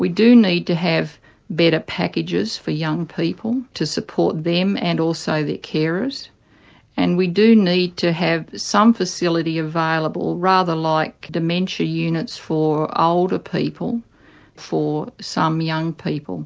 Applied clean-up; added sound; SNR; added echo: none; none; none; none.